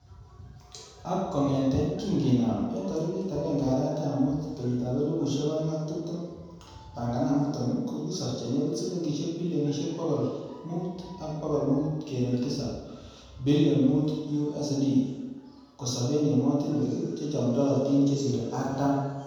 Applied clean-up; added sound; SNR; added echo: none; none; none; reverberation time 1.2 s.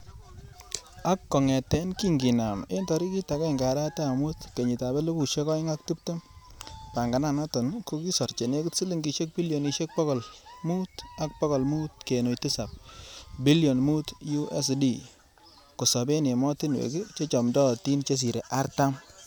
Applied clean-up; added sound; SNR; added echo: none; none; none; none.